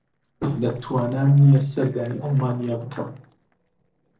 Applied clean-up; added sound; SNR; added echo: neural separator model SepFormer DNS4.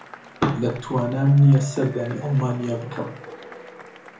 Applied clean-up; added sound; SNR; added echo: none; Applause / Crowd / Cheering; 19 dB; reverberation time 0.7 s.